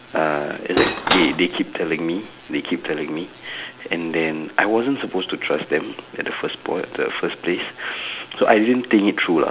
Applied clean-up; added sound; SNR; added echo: none; Cutlery, silverware / Dishes, pots, and pans; -1 dB; none.